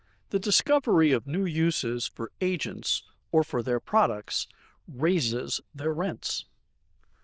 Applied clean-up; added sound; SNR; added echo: neural diffusion model UNIVERSE++.